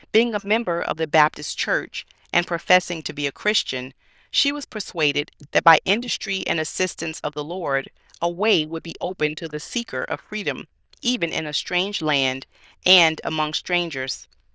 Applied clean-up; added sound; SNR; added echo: neural diffusion model UNIVERSE++.